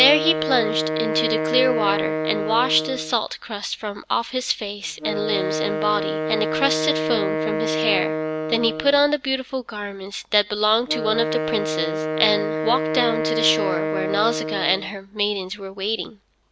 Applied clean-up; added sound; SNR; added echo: none; Wind instrument, woodwind instrument; 3 dB; none.